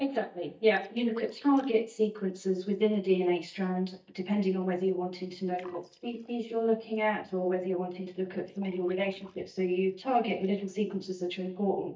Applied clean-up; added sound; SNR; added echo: neural mask model DeepFilterNet 3.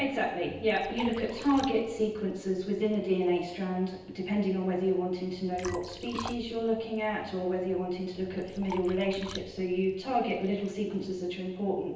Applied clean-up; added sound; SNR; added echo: none; Liquid; 17 dB; reverberation time 0.9 s.